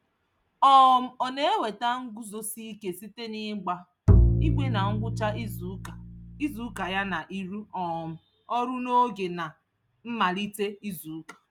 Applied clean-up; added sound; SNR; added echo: none; Bowed string instrument; -3 dB; none.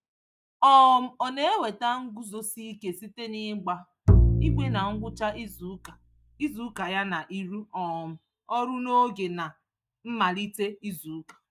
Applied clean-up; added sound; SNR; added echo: neural mask model DeepFilterNet 3.